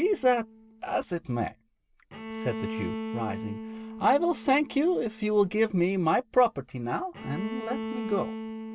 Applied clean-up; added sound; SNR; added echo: none; Bowed string instrument; 10 dB; none.